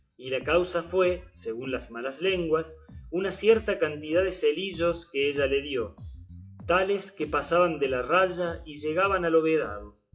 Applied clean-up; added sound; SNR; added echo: classical method WPE with log-MMSE.